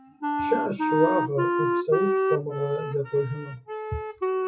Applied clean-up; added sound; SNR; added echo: classical method WPE with log-MMSE.